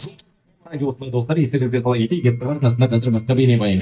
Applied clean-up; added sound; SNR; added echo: neural mask model DeepFilterNet 3.